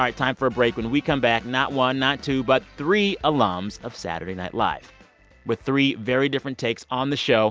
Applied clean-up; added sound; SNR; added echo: none; none; none; none.